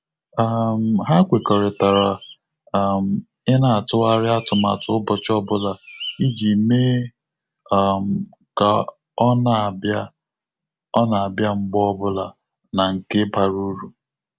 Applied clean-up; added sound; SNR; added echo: none; Bird; 15 dB; none.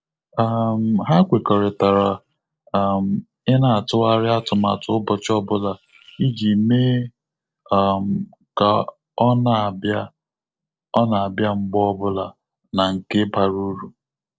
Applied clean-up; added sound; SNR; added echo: neural separator model SepFormer DNS4.